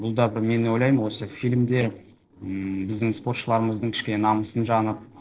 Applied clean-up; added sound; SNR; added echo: neural separator model SepFormer DNS4.